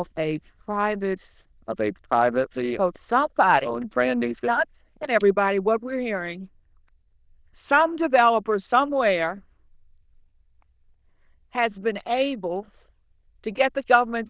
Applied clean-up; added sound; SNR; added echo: neural diffusion model UNIVERSE++.